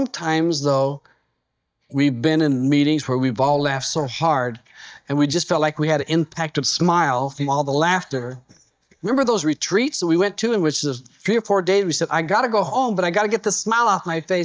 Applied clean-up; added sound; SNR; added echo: neural mask model DeepFilterNet 3.